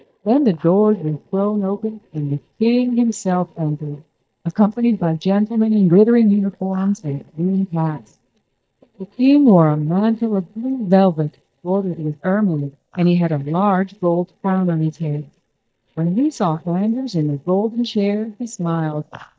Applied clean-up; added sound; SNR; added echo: neural mask model DeepFilterNet 3.